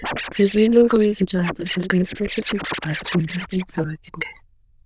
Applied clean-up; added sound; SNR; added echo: neural diffusion model UNIVERSE++.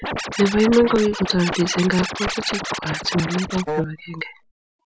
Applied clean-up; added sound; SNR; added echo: none; Wind instrument, woodwind instrument + Scratching (performance technique); 7 dB; none.